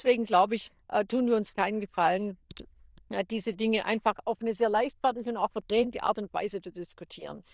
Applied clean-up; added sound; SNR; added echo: neural diffusion model UNIVERSE++.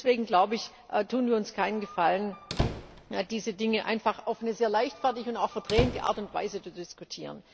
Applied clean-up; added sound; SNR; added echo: none; Squeak; 8 dB; none.